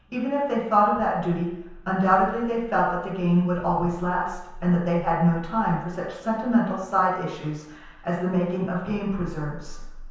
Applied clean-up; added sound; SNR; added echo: none; none; none; reverberation time 0.9 s.